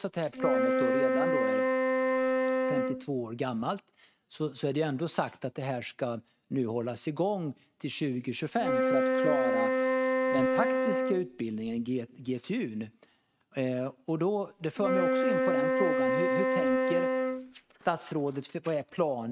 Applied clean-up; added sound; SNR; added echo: neural mask model RNNoise.